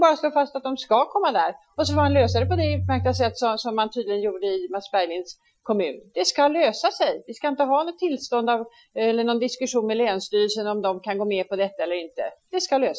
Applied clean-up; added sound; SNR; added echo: classical method Wiener filter.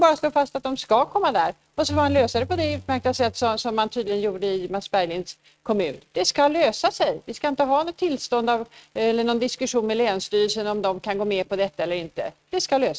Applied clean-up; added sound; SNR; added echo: neural mask model RNNoise.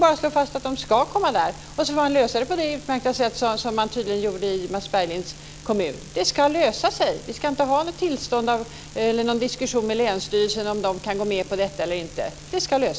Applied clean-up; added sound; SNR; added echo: none; none; none; none.